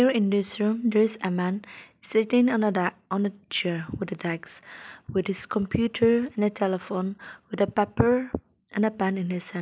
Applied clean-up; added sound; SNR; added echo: none; none; none; none.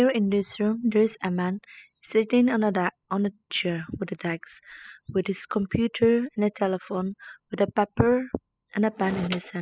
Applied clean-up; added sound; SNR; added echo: classical method spectral subtraction.